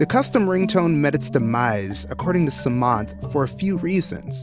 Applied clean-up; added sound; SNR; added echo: none; none; none; none.